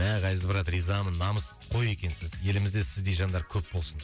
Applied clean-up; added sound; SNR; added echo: none; none; none; none.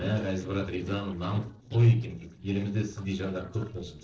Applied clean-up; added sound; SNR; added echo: neural separator model SepFormer DNS4.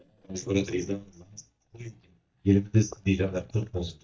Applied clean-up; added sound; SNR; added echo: neural mask model DeepFilterNet 3.